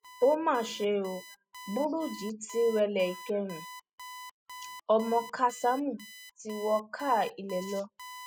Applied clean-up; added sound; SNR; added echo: classical method spectral subtraction.